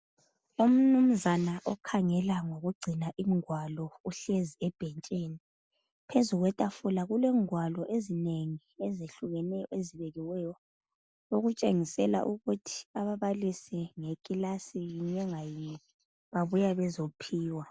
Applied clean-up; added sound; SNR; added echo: none; none; none; none.